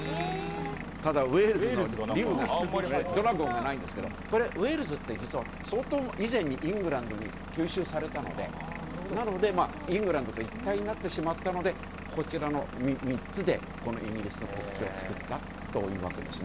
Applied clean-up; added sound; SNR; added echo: none; Engine / Vehicle; 9 dB; none.